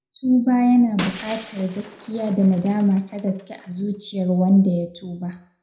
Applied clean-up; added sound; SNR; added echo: none; Shatter; 18 dB; reverberation time 0.4 s.